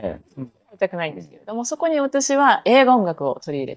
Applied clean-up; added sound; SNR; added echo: neural mask model DeepFilterNet 3.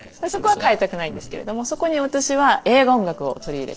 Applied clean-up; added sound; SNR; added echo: neural separator model SepFormer DNS4.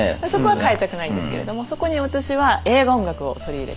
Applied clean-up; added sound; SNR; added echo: none; Insect; 19 dB; none.